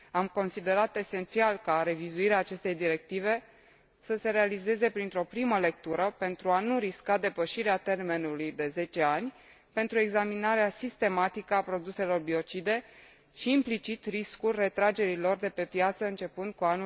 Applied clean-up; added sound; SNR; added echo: none; none; none; none.